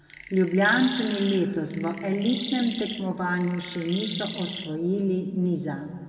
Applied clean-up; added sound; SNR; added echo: none; Chirp, tweet; 12 dB; reverberation time 1.8 s.